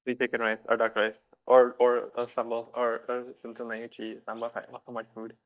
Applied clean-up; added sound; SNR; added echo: neural mask model DeepFilterNet 3.